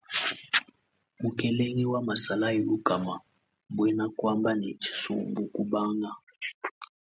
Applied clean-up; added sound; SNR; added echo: none; none; none; none.